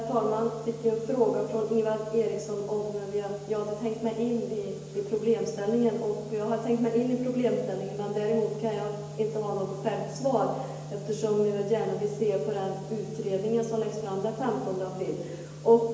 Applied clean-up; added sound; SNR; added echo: none; none; none; reverberation time 1.0 s.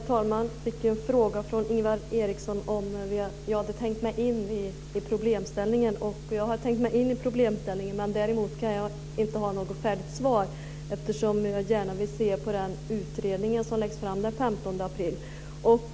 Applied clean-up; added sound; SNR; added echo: none; none; none; none.